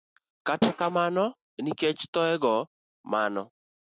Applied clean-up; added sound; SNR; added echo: neural mask model RNNoise.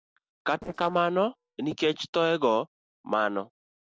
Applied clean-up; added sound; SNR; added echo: neural separator model SepFormer DNS4.